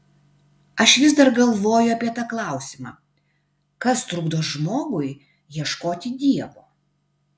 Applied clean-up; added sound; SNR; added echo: none; none; none; none.